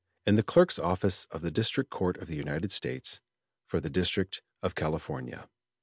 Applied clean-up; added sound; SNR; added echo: none; none; none; none.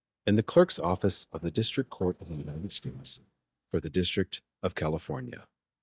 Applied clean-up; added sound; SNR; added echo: neural mask model DeepFilterNet 3.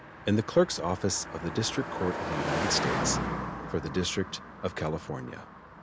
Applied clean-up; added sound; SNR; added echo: none; Car passing by; 4 dB; none.